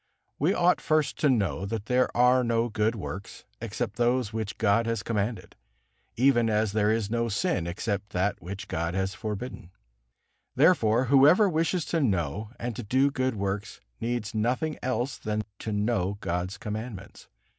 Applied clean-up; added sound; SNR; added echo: none; none; none; none.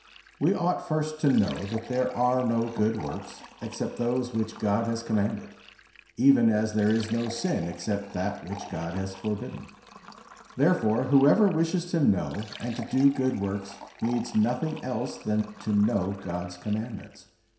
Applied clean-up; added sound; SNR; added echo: none; Fill (with liquid); 20 dB; reverberation time 0.7 s.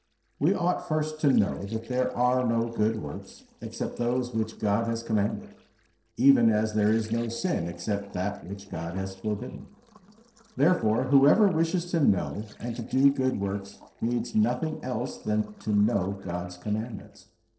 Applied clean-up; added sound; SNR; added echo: neural separator model SepFormer DNS4.